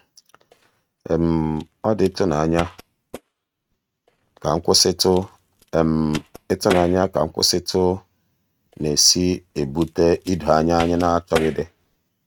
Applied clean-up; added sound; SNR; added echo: neural mask model RNNoise.